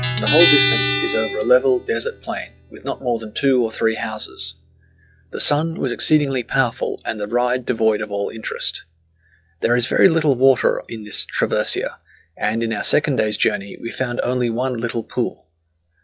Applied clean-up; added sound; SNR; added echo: classical method log-MMSE.